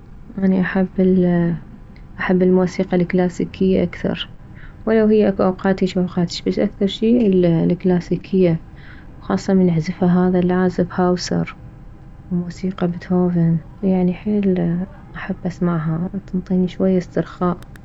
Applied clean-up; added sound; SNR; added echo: none; Boat, Water vehicle; 19 dB; none.